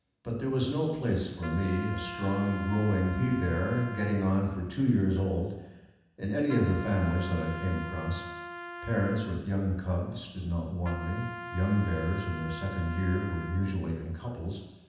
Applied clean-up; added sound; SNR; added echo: none; Trumpet; 12 dB; reverberation time 1.1 s.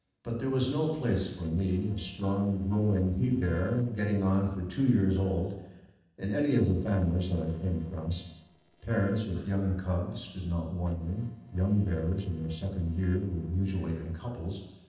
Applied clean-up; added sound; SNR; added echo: neural separator model SepFormer DNS4.